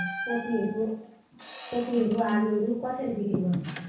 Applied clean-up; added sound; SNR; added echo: none; Squeak; 10 dB; reverberation time 0.6 s.